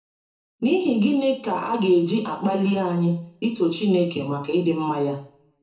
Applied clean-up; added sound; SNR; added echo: none; none; none; reverberation time 0.6 s.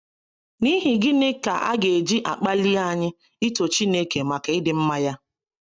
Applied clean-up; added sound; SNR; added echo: none; none; none; none.